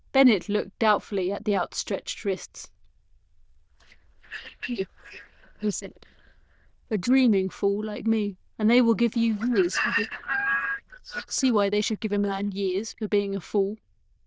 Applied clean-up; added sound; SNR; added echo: neural diffusion model UNIVERSE++.